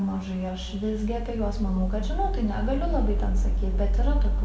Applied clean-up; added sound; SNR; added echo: none; none; none; none.